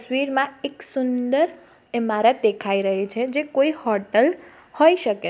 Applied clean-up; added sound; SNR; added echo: none; none; none; none.